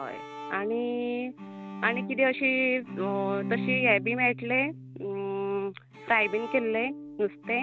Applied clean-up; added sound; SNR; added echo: none; Bowed string instrument; 10 dB; none.